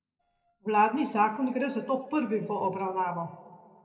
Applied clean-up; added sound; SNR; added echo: neural separator model SepFormer DNS4.